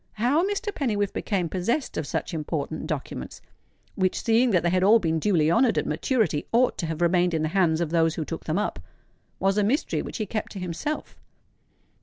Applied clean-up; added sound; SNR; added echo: none; none; none; none.